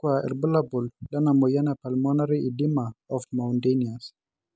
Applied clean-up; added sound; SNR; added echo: none; none; none; none.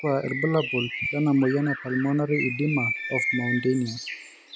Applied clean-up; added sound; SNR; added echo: none; Bird; 6 dB; none.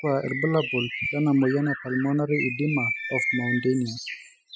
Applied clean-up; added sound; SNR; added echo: classical method spectral subtraction.